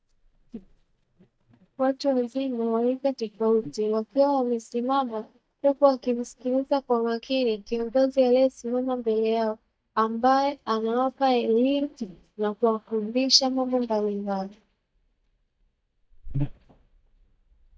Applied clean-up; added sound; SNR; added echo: neural mask model DeepFilterNet 3.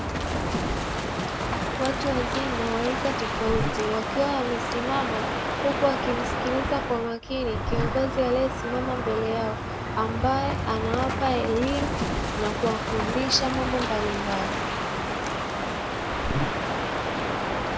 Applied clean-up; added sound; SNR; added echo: none; Buzz + Crow; -1 dB; none.